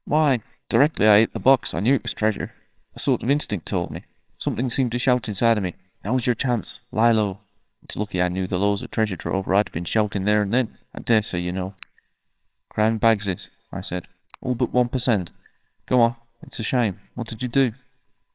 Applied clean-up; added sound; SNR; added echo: neural separator model SepFormer WHAMR!.